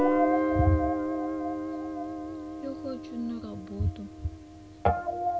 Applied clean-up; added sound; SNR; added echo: none; Guitar + Guitar; -5 dB; none.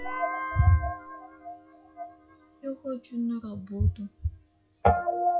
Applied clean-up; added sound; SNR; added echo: classical method log-MMSE.